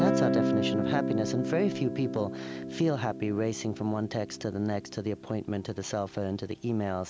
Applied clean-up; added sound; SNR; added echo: none; Guitar; 2 dB; none.